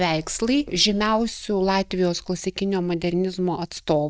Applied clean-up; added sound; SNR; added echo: neural mask model DeepFilterNet 3.